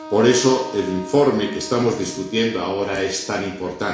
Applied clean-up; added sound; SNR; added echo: none; Wind instrument, woodwind instrument; 17 dB; reverberation time 0.7 s.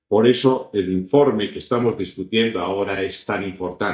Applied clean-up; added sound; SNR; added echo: neural mask model DeepFilterNet 3.